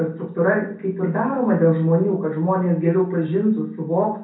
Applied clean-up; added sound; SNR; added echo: none; none; none; reverberation time 0.6 s.